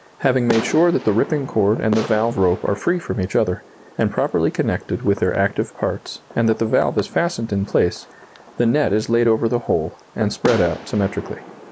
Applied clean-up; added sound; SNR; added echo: none; Fireworks; 14 dB; none.